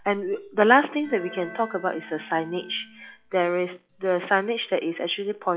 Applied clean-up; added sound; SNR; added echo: classical method log-MMSE.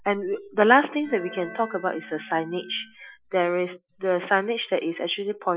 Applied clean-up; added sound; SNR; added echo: classical method Wiener filter.